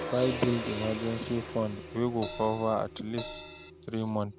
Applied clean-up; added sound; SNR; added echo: none; Crash cymbal + Gong; 9 dB; none.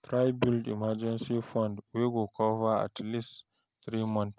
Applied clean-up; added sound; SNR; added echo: none; none; none; none.